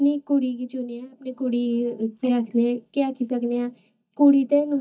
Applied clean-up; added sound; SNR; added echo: neural mask model DeepFilterNet 3.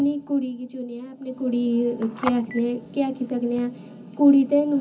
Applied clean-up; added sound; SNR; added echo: none; Telephone; 15 dB; reverberation time 0.4 s.